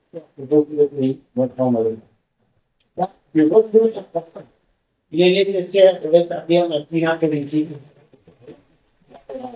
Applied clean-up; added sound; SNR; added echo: neural mask model DeepFilterNet 3.